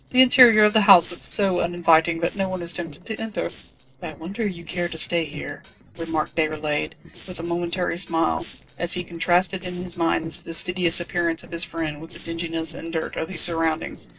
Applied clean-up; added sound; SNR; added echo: neural separator model SepFormer DNS4.